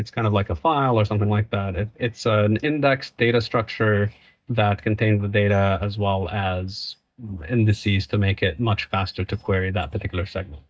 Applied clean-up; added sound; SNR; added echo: neural mask model DeepFilterNet 3.